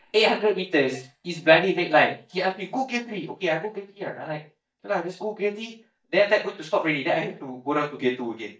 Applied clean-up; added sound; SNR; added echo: neural mask model DeepFilterNet 3.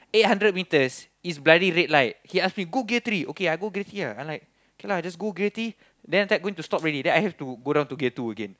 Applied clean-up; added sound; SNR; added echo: none; none; none; none.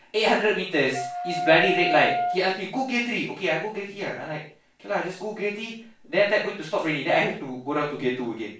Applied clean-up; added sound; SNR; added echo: none; Wind instrument, woodwind instrument; 4 dB; reverberation time 0.3 s.